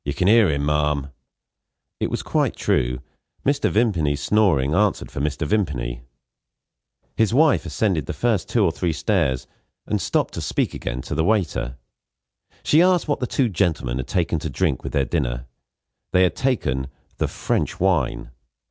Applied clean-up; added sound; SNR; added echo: none; none; none; none.